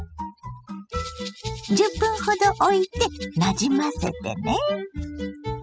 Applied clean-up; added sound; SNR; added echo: classical method spectral subtraction.